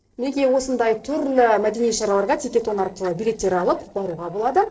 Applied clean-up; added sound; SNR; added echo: neural separator model SepFormer DNS4.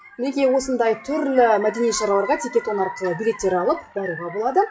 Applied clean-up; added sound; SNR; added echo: classical method WPE with log-MMSE.